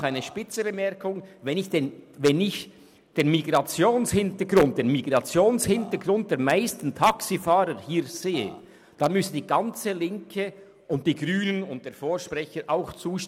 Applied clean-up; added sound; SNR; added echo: none; Burping, eructation; 18 dB; none.